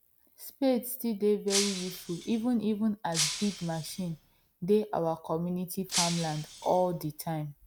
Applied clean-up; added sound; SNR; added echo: none; Shatter; 6 dB; none.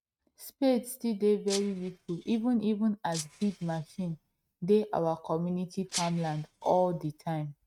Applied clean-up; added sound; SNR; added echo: neural mask model RNNoise.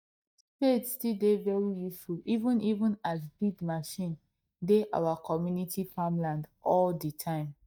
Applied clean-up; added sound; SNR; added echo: neural mask model DeepFilterNet 3.